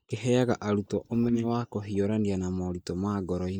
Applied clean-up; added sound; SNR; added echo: neural mask model DeepFilterNet 3.